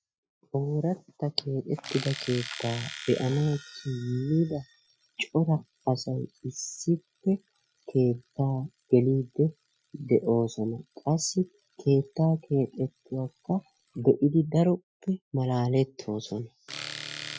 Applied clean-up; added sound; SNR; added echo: classical method Wiener filter.